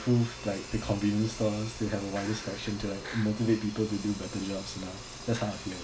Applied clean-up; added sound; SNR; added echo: none; Sawing; 15 dB; none.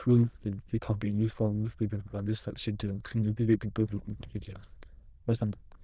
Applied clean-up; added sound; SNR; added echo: neural diffusion model UNIVERSE++.